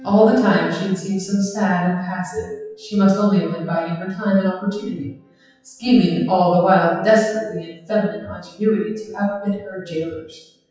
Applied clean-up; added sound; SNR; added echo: classical method WPE with log-MMSE.